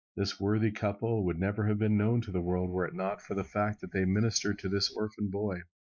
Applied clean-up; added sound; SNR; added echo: neural mask model Resemble Enhance denoiser.